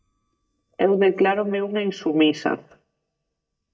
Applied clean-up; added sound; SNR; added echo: neural mask model DeepFilterNet 3.